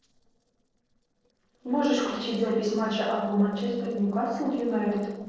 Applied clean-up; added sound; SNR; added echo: neural separator model SepFormer DNS4.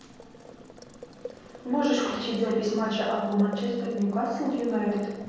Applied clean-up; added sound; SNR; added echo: none; Boiling; 17 dB; reverberation time 1.3 s.